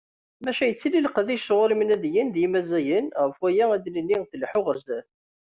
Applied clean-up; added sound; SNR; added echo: none; none; none; none.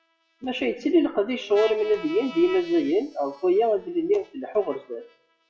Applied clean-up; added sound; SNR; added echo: classical method WPE with log-MMSE.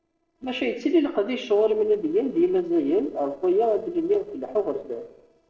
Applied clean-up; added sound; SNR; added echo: neural separator model SepFormer DNS4.